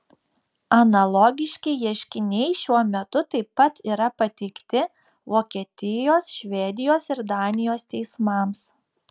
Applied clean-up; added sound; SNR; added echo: none; none; none; none.